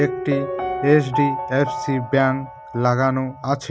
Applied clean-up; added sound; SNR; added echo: none; Piano; 7 dB; none.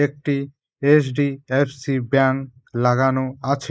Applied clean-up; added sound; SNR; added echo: neural mask model Resemble Enhance denoiser.